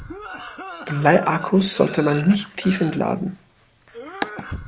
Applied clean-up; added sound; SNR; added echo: none; Cough; 14 dB; none.